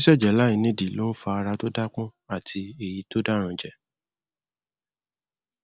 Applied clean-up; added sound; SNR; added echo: none; Camera; 19 dB; none.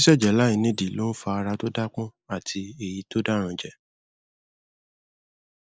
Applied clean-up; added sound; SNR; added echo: neural mask model Resemble Enhance denoiser.